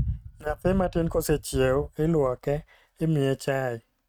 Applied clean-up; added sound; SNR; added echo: neural mask model RNNoise.